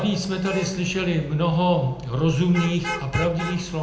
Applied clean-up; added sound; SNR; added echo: none; Traffic noise, roadway noise / Vehicle horn, car horn, honking; 12 dB; reverberation time 0.7 s.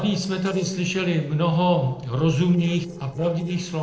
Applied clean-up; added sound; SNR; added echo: neural separator model SepFormer DNS4.